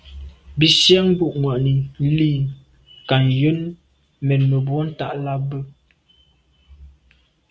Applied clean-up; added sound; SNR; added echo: none; none; none; none.